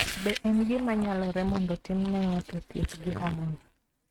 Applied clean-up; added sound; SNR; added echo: neural mask model RNNoise.